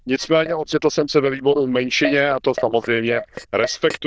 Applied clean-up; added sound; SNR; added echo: neural diffusion model UNIVERSE++.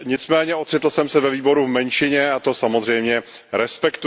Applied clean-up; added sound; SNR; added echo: none; none; none; none.